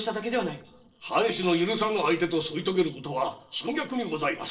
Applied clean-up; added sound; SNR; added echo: neural separator model SepFormer DNS4.